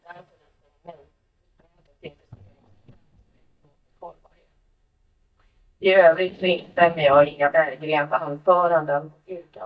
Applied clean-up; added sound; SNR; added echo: neural mask model DeepFilterNet 3.